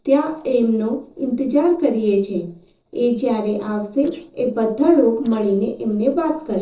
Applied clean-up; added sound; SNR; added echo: neural separator model SepFormer DNS4.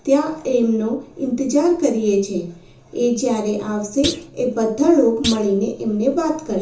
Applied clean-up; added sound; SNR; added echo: none; Thump, thud; 13 dB; reverberation time 0.7 s.